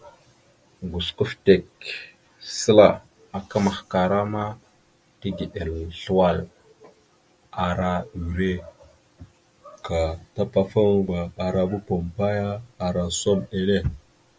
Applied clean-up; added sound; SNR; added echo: none; none; none; none.